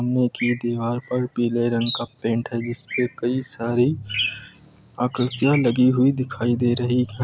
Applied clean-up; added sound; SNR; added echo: none; none; none; none.